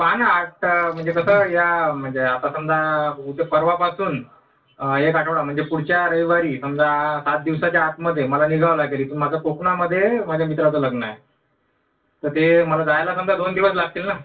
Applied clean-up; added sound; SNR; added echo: neural separator model SepFormer DNS4.